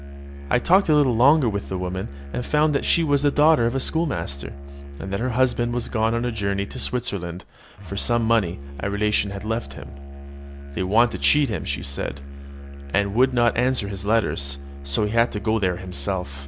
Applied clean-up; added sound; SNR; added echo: none; Musical instrument; 12 dB; none.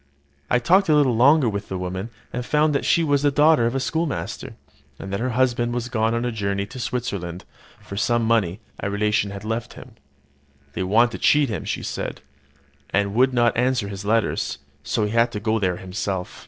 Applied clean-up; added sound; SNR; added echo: neural separator model SepFormer DNS4.